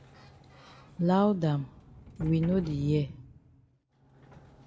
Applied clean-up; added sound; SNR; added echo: none; Sliding door; 16 dB; none.